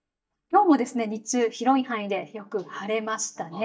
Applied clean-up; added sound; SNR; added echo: neural mask model DeepFilterNet 3.